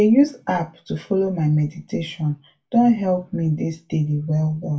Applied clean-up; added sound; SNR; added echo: none; none; none; reverberation time 0.2 s.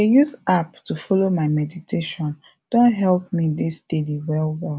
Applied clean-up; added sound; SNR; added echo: none; none; none; none.